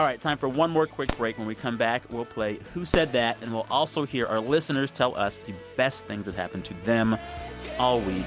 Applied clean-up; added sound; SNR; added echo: none; Fireworks; 11 dB; none.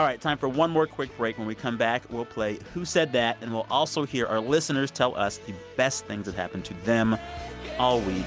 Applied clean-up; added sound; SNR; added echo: none; none; none; none.